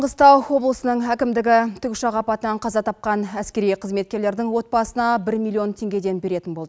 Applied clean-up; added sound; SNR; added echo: none; none; none; none.